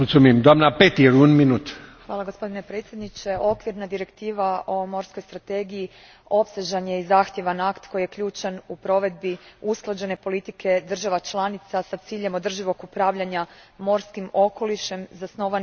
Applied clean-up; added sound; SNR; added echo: none; none; none; none.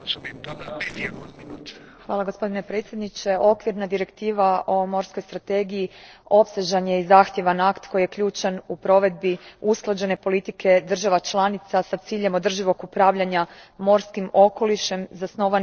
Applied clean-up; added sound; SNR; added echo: neural separator model SepFormer DNS4.